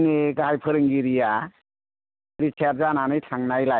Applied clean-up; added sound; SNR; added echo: none; none; none; none.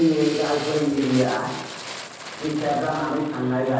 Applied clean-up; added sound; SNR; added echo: none; Fire; 13 dB; reverberation time 1.1 s.